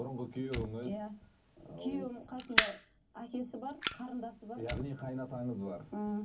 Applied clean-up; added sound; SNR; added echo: none; Fire; -2 dB; reverberation time 0.3 s.